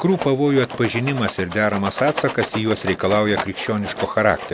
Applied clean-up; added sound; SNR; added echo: none; Rattle; 11 dB; none.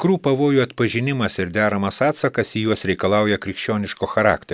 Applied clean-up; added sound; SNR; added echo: none; none; none; none.